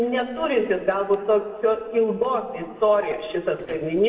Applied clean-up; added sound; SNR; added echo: neural separator model SepFormer DNS4.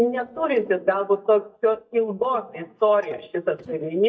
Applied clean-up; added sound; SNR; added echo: neural mask model DeepFilterNet 3.